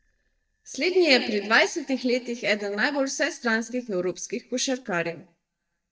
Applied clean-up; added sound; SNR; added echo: neural mask model DeepFilterNet 3.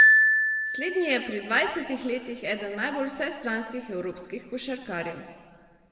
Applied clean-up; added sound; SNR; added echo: none; Piano; -3 dB; reverberation time 1.7 s.